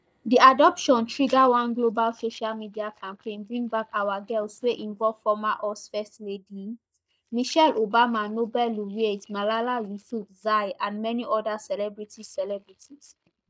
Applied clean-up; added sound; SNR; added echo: neural mask model DeepFilterNet 3.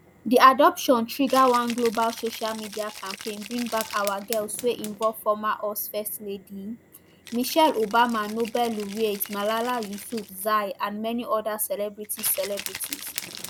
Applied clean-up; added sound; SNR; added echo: none; Rattle (instrument) + Fire; 15 dB; none.